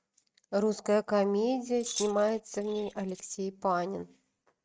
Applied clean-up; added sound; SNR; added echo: neural mask model RNNoise.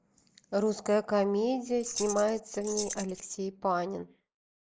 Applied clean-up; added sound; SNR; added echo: neural mask model Resemble Enhance denoiser.